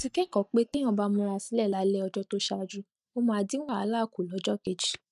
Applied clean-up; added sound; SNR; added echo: neural mask model DeepFilterNet 3.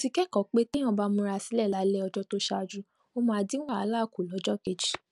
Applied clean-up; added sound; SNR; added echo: none; none; none; none.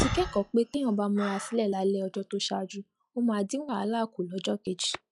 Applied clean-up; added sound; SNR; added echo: classical method log-MMSE.